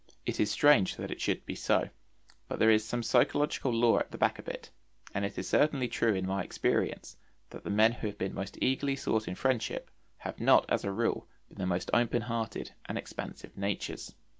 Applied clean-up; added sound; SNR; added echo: none; none; none; none.